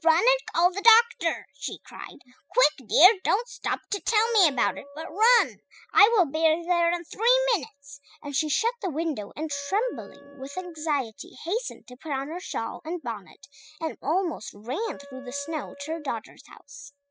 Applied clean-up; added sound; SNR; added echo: classical method spectral subtraction.